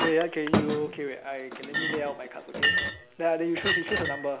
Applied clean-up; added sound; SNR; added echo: none; Chink, clink; 0 dB; none.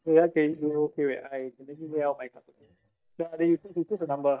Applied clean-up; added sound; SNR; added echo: neural mask model DeepFilterNet 3.